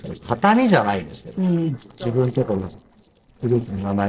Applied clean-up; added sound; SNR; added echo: neural separator model SepFormer DNS4.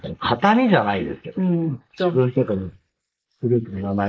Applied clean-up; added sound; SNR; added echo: neural mask model Resemble Enhance denoiser.